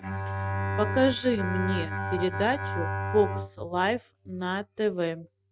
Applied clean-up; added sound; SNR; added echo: neural mask model RNNoise.